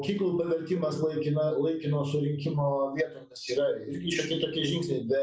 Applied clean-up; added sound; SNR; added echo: none; none; none; none.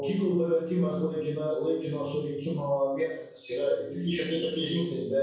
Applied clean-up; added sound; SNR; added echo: none; none; none; reverberation time 0.6 s.